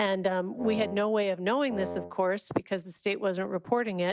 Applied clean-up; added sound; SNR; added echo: none; Wind instrument, woodwind instrument; 10 dB; none.